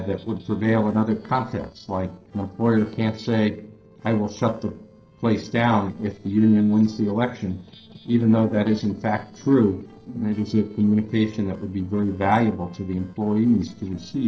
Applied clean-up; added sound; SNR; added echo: neural separator model SepFormer DNS4.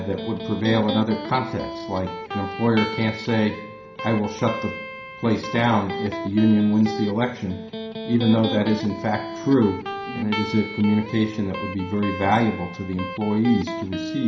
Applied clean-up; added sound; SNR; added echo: none; Electric guitar; 9 dB; reverberation time 0.5 s.